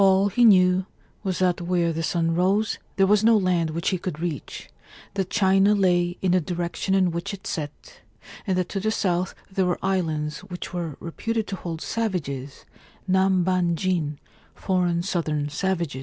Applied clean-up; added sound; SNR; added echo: none; none; none; none.